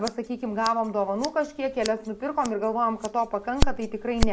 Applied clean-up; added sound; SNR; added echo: none; Scissors; 2 dB; none.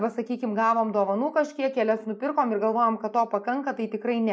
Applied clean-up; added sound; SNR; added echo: none; none; none; none.